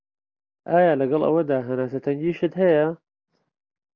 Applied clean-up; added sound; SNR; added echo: none; none; none; none.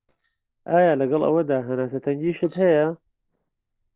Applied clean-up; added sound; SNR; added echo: neural separator model SepFormer DNS4.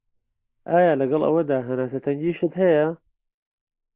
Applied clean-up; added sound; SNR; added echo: neural mask model Resemble Enhance denoiser.